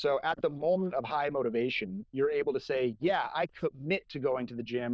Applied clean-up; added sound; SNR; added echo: neural diffusion model UNIVERSE++.